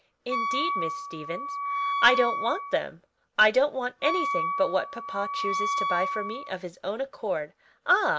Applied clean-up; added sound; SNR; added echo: none; Wind instrument, woodwind instrument; 2 dB; none.